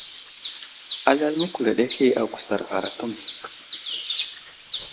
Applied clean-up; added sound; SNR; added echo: neural mask model Resemble Enhance denoiser.